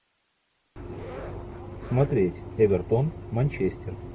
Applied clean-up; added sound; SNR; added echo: none; Zipper (clothing); 18 dB; none.